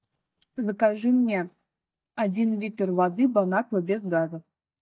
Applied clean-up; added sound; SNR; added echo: neural mask model DeepFilterNet 3.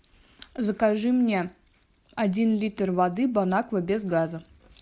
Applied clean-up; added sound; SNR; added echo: none; none; none; none.